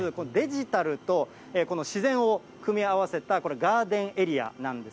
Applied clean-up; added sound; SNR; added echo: none; none; none; none.